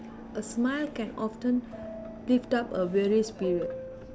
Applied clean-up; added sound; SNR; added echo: none; Subway, metro, underground; 11 dB; none.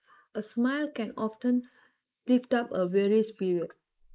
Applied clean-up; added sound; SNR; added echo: neural mask model Resemble Enhance denoiser.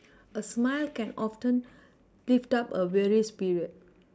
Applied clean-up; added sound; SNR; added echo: none; none; none; none.